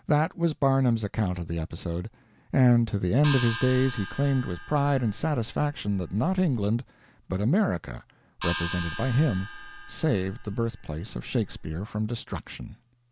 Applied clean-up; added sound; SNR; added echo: none; Gong; 12 dB; none.